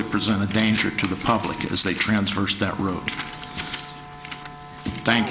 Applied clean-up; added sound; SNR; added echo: none; Wind instrument, woodwind instrument; 18 dB; none.